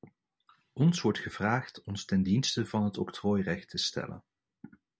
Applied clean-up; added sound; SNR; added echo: none; none; none; none.